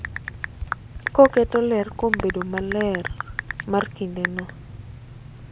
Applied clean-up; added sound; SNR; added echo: none; Typing; 8 dB; none.